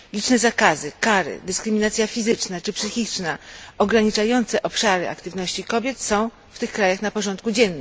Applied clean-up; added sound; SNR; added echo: none; none; none; none.